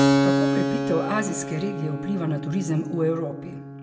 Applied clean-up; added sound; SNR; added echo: none; Keyboard (musical); -2 dB; reverberation time 0.7 s.